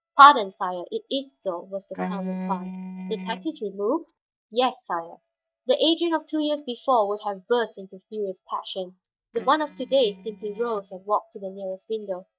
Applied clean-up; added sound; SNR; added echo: neural mask model DeepFilterNet 3.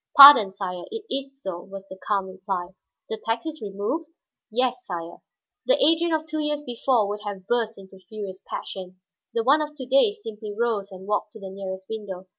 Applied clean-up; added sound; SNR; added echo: none; none; none; none.